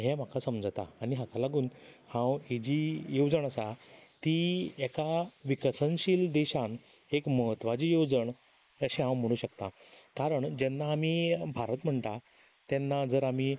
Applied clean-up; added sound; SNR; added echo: neural mask model Resemble Enhance denoiser.